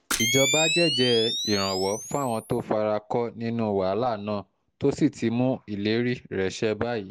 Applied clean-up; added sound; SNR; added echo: none; Camera; 3 dB; none.